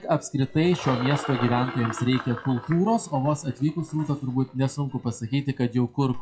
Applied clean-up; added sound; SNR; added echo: classical method WPE with log-MMSE.